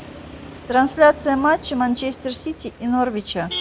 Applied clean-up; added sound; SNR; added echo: none; Motor vehicle (road); 15 dB; none.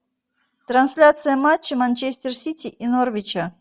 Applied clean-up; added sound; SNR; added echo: none; none; none; none.